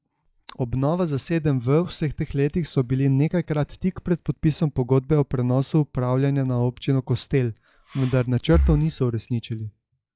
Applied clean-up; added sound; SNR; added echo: classical method log-MMSE.